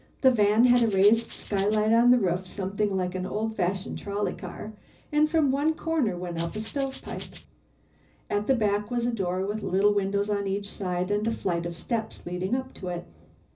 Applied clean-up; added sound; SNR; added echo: none; Rattle (instrument); 4 dB; reverberation time 0.4 s.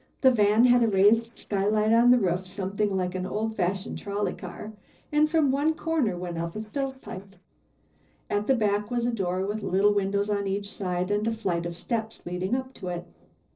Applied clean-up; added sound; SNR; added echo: neural separator model SepFormer DNS4.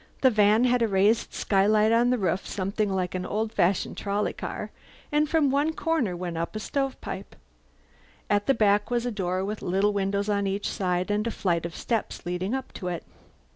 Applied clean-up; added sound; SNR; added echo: none; none; none; none.